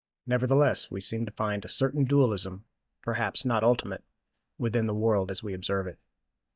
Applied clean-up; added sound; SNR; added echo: neural mask model DeepFilterNet 3.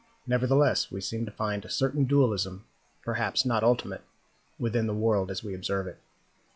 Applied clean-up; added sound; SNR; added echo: classical method log-MMSE.